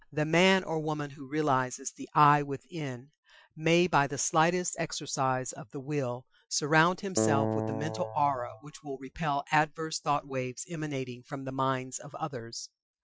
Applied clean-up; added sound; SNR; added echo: classical method Wiener filter.